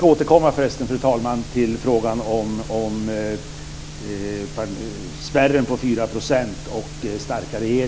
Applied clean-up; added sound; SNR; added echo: none; none; none; none.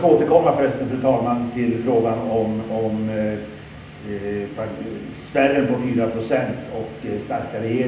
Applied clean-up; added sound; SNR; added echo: none; none; none; reverberation time 0.8 s.